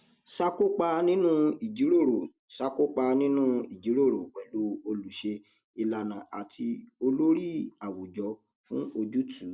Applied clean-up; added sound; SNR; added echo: none; none; none; none.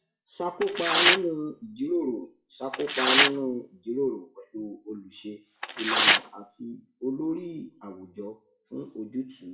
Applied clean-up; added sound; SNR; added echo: classical method WPE with log-MMSE.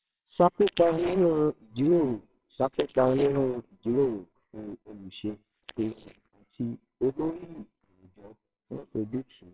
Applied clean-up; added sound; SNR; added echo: neural separator model SepFormer WHAMR!.